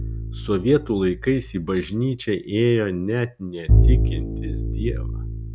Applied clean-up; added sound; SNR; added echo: none; Bowed string instrument; -1 dB; none.